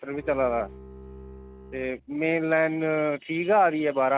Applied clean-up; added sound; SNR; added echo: none; Bowed string instrument; 18 dB; none.